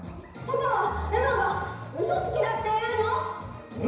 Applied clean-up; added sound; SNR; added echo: none; none; none; reverberation time 1.0 s.